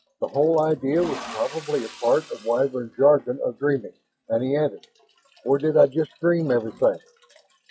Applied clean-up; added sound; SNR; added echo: classical method log-MMSE.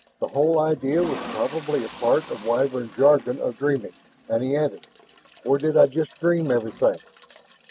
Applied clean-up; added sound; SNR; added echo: none; Toilet flush; 18 dB; none.